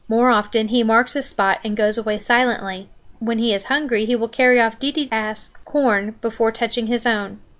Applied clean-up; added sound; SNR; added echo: none; none; none; none.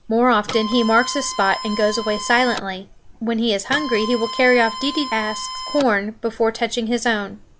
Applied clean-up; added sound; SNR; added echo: none; Printer; 9 dB; none.